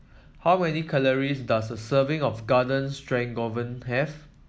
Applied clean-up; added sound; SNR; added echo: none; none; none; none.